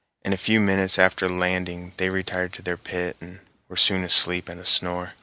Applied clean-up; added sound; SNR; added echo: none; none; none; none.